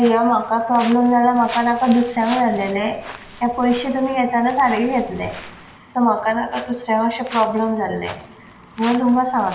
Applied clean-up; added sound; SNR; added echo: none; Walk, footsteps; 19 dB; reverberation time 1.5 s.